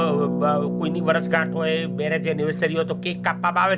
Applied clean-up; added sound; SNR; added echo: none; Harp; 3 dB; none.